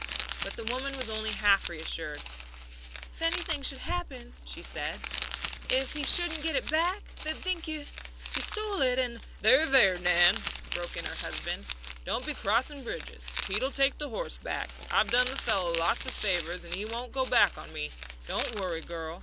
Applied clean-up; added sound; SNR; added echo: none; Crumpling, crinkling; 5 dB; none.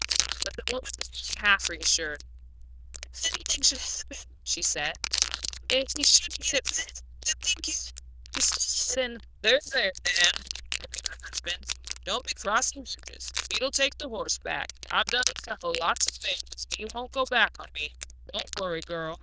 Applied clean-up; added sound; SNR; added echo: neural diffusion model UNIVERSE++.